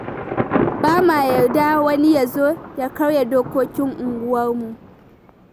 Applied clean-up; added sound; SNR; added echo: none; Thunder; 8 dB; none.